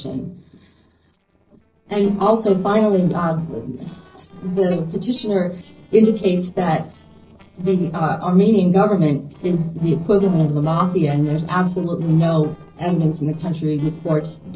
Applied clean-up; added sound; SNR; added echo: neural separator model SepFormer DNS4.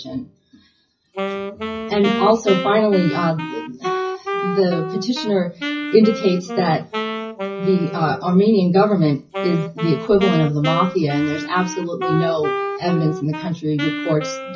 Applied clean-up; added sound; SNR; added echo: classical method WPE with log-MMSE.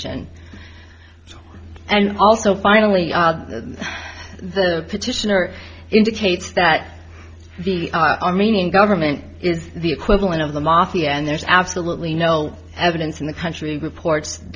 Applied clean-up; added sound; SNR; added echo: none; none; none; none.